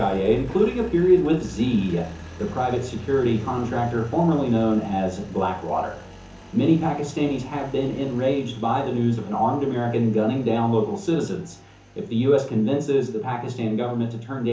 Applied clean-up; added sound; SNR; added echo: none; Engine; 18 dB; reverberation time 0.6 s.